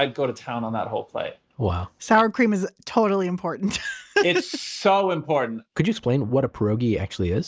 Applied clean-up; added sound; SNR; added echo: none; none; none; none.